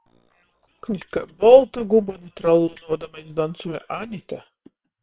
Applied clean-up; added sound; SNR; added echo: neural separator model SepFormer WHAM!.